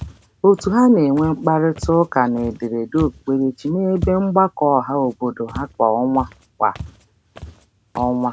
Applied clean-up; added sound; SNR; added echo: none; Walk, footsteps; 16 dB; none.